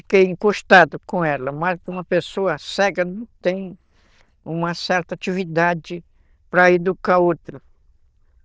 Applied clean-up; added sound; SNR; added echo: neural diffusion model UNIVERSE++.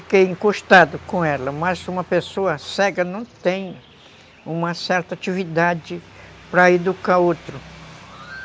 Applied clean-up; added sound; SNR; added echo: none; none; none; none.